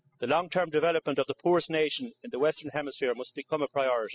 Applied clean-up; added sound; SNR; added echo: classical method spectral subtraction.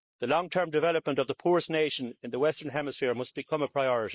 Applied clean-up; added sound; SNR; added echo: neural mask model Resemble Enhance denoiser.